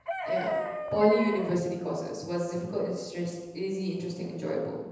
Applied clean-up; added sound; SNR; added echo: none; Chicken, rooster; 8 dB; reverberation time 1.1 s.